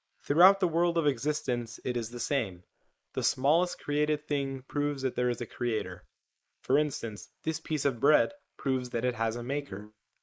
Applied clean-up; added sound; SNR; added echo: neural mask model Resemble Enhance denoiser.